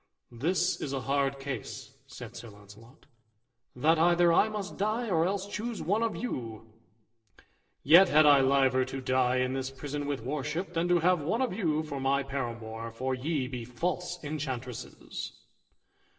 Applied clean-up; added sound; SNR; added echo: none; none; none; reverberation time 0.8 s.